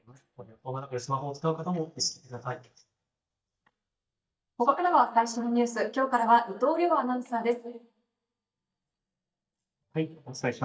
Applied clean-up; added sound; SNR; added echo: neural mask model DeepFilterNet 3.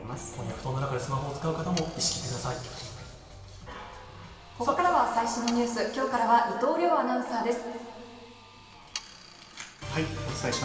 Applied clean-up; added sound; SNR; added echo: none; Sawing; 19 dB; reverberation time 2.6 s.